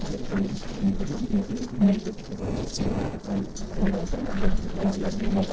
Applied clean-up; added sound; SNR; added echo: neural separator model SepFormer DNS4.